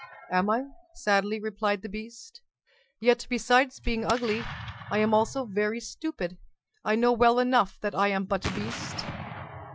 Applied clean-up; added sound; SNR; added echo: classical method Wiener filter.